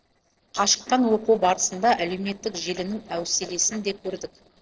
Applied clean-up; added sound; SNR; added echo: neural separator model SepFormer DNS4.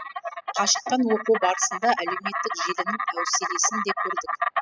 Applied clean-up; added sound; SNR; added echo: classical method spectral subtraction.